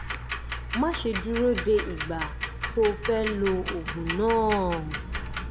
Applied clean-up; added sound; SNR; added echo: none; Tick-tock; 2 dB; none.